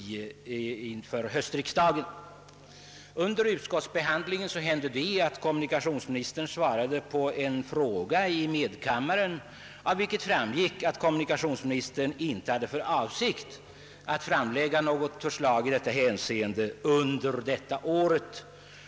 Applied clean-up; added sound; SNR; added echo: none; none; none; none.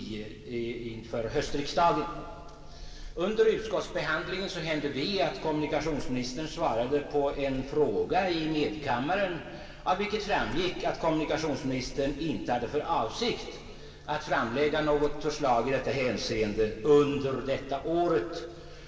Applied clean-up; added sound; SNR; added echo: none; Purr; 14 dB; reverberation time 2.4 s.